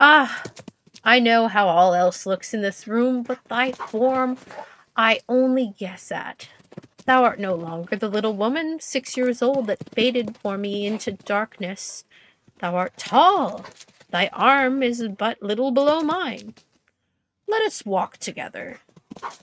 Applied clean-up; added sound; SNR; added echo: neural mask model RNNoise.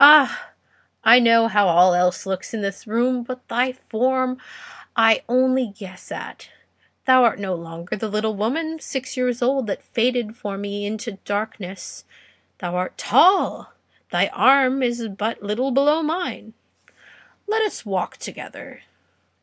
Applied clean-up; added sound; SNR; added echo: none; none; none; none.